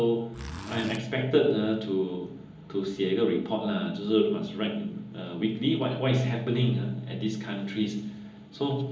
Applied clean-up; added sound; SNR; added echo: none; Zipper (clothing); 11 dB; reverberation time 0.4 s.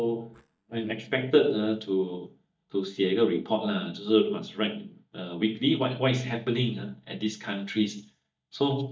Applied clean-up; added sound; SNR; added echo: neural mask model DeepFilterNet 3.